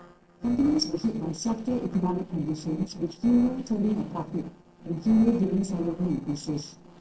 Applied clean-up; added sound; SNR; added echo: neural separator model SepFormer DNS4.